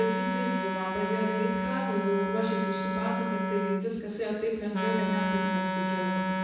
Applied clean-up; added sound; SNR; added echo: none; Wind instrument, woodwind instrument; -2 dB; reverberation time 1.1 s.